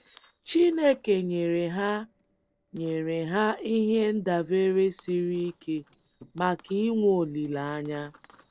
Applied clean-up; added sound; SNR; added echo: neural separator model SepFormer DNS4.